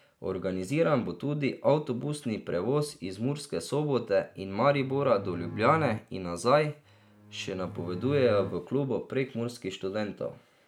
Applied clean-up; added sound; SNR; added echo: none; Bowed string instrument; 13 dB; none.